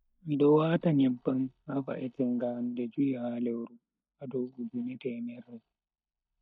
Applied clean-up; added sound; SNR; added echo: neural mask model DeepFilterNet 3.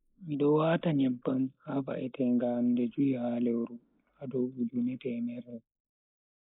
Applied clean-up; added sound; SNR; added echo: neural mask model Resemble Enhance denoiser.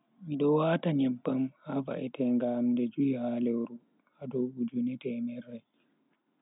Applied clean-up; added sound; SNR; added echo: none; none; none; none.